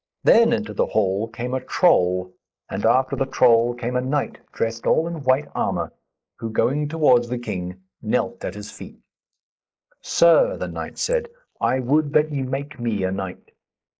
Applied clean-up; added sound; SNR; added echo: neural mask model Resemble Enhance denoiser.